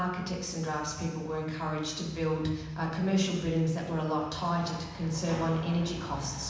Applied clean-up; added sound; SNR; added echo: none; Bowed string instrument; 13 dB; reverberation time 1.1 s.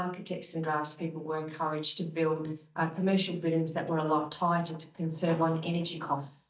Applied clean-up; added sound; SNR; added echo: neural mask model DeepFilterNet 3.